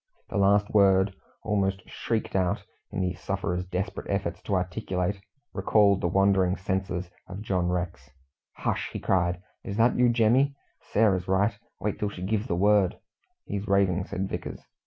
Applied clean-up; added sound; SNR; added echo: none; none; none; none.